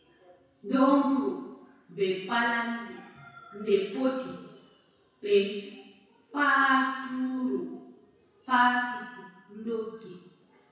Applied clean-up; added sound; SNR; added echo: none; none; none; reverberation time 1.0 s.